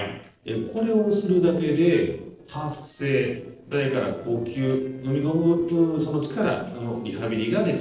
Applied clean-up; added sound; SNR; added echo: neural separator model SepFormer DNS4.